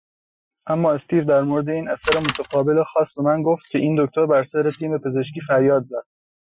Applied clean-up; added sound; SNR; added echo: classical method Wiener filter.